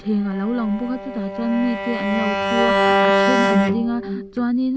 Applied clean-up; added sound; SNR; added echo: none; Bowed string instrument; -1 dB; none.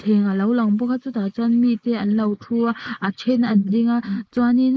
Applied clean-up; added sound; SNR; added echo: neural mask model Resemble Enhance denoiser.